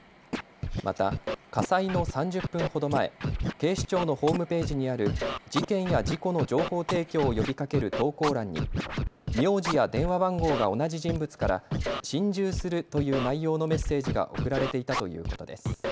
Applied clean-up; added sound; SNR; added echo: none; Scratching (performance technique); 5 dB; none.